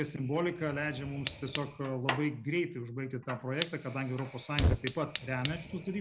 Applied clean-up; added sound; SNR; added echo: none; Fire; 0 dB; none.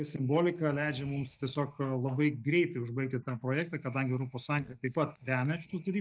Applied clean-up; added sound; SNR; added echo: neural mask model DeepFilterNet 3.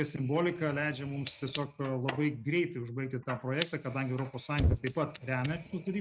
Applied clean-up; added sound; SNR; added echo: neural mask model RNNoise.